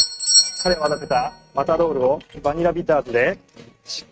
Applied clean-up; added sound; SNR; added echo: neural mask model RNNoise.